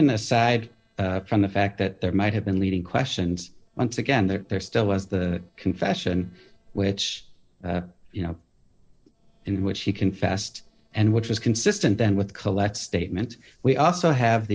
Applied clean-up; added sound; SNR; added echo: neural separator model SepFormer DNS4.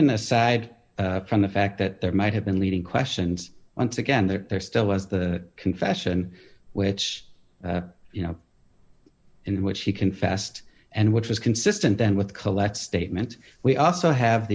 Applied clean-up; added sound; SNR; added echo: none; none; none; none.